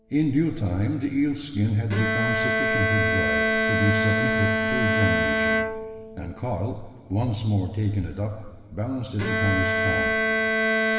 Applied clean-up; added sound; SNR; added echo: none; Bowed string instrument; -1 dB; reverberation time 2.8 s.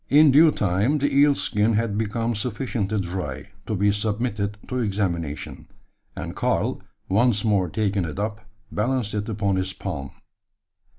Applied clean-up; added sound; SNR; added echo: none; none; none; none.